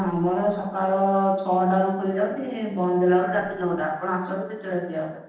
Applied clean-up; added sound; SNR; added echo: neural separator model SepFormer DNS4.